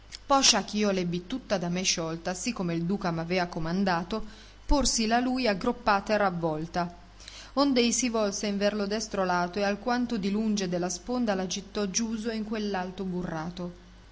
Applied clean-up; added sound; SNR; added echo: none; none; none; none.